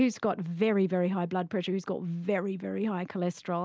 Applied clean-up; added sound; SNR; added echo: none; none; none; none.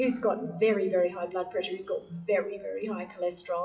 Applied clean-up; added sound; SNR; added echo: classical method WPE with log-MMSE.